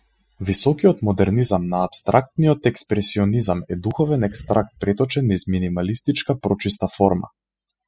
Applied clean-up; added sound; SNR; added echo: classical method spectral subtraction.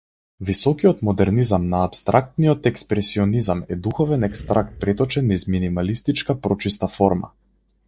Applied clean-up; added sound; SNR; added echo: neural mask model DeepFilterNet 3.